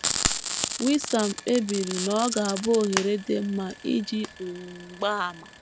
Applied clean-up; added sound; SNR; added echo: none; Frying (food); 5 dB; none.